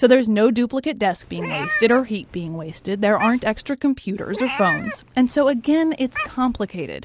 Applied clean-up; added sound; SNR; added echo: none; Meow; 10 dB; none.